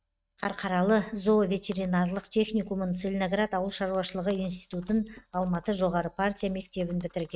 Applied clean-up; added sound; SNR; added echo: neural mask model RNNoise.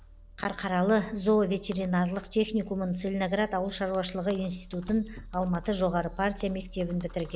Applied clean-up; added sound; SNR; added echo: none; Fireworks; 17 dB; none.